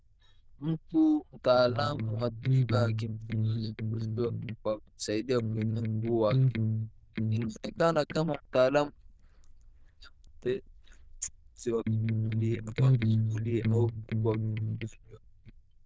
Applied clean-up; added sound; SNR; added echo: neural diffusion model UNIVERSE++.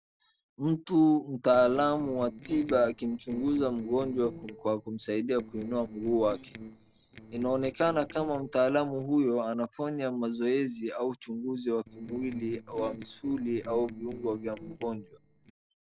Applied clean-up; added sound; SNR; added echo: neural separator model SepFormer DNS4.